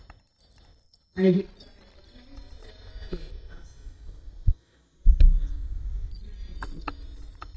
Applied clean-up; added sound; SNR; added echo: neural mask model DeepFilterNet 3.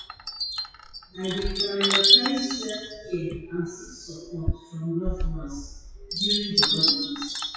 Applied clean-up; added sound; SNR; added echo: classical method WPE with log-MMSE.